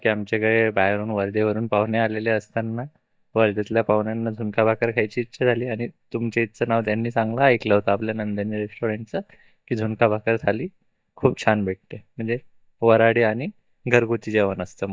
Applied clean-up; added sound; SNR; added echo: neural mask model DeepFilterNet 3.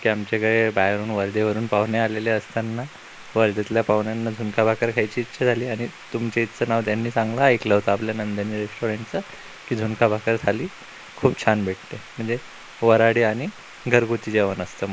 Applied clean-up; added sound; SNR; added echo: neural mask model Resemble Enhance denoiser.